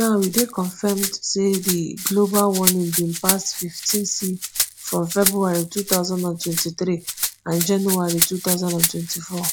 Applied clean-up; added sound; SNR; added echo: none; Rattle (instrument); 4 dB; none.